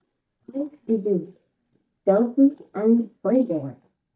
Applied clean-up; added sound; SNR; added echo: neural mask model DeepFilterNet 3.